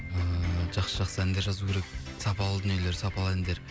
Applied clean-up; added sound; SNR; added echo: none; none; none; none.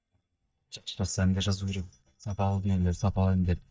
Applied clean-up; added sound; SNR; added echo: neural mask model DeepFilterNet 3.